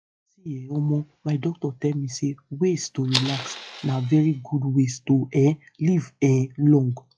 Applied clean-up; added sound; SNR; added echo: classical method log-MMSE.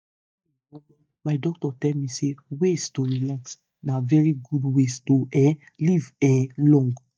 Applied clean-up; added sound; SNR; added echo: neural mask model DeepFilterNet 3.